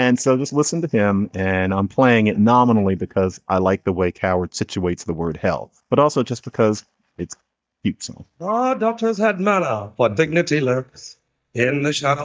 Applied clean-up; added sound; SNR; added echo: neural mask model DeepFilterNet 3.